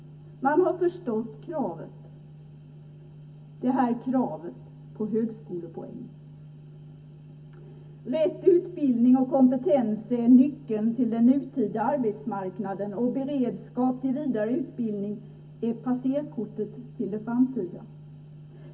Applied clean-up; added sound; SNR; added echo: none; none; none; reverberation time 0.3 s.